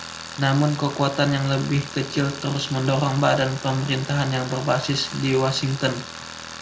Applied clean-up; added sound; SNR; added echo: none; Tools; 13 dB; none.